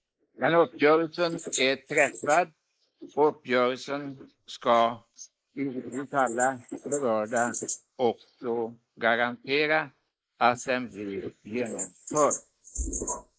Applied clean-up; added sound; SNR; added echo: neural mask model Resemble Enhance denoiser.